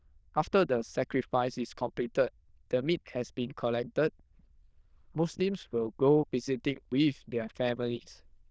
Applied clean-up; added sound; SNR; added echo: neural diffusion model UNIVERSE++.